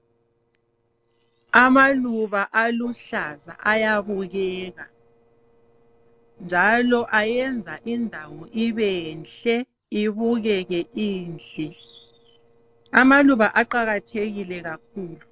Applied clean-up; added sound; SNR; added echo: neural separator model SepFormer DNS4.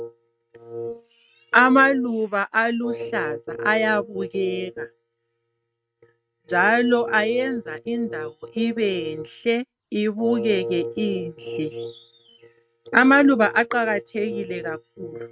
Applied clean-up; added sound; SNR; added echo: neural mask model RNNoise.